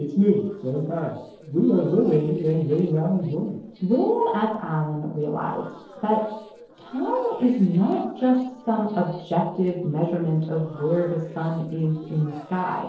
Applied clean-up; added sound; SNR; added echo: neural separator model SepFormer DNS4.